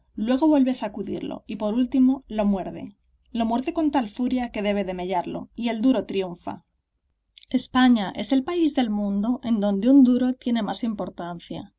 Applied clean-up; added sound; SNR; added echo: none; none; none; none.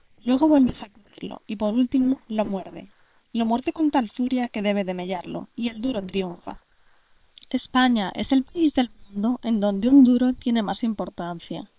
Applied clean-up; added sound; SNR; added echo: neural separator model SepFormer WHAM!.